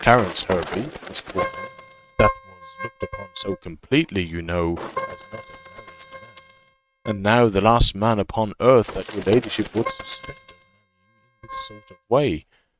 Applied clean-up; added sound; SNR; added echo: neural mask model RNNoise.